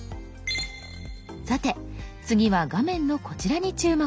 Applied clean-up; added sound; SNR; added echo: none; none; none; none.